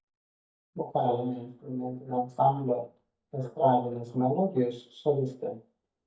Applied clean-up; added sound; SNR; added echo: neural mask model DeepFilterNet 3.